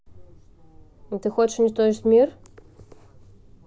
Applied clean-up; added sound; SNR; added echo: none; none; none; none.